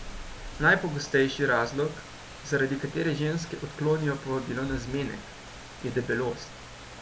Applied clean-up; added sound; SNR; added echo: none; Rain; 13 dB; none.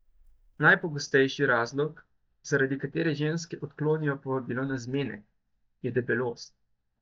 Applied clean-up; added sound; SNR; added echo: neural mask model DeepFilterNet 3.